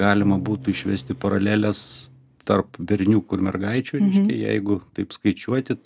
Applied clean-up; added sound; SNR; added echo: none; Bowed string instrument; 17 dB; none.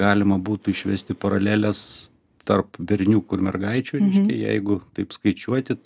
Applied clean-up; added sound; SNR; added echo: none; none; none; none.